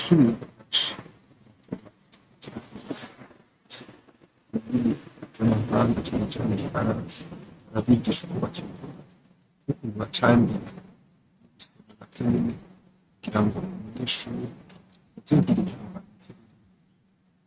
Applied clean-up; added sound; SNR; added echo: neural mask model RNNoise.